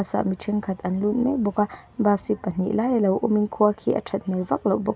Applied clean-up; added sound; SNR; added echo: none; none; none; none.